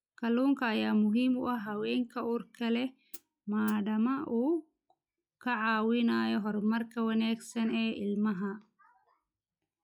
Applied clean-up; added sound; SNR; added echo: classical method log-MMSE.